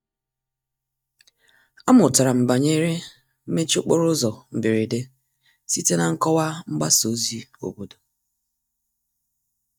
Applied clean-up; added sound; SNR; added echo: neural mask model DeepFilterNet 3.